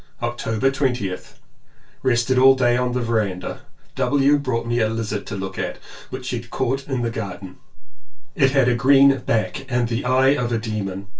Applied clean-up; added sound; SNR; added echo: none; none; none; reverberation time 0.2 s.